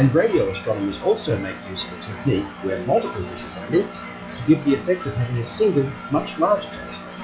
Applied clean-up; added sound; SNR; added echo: classical method log-MMSE.